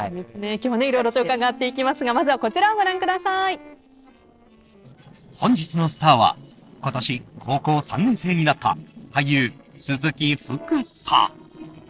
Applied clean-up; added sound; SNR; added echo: neural separator model SepFormer DNS4.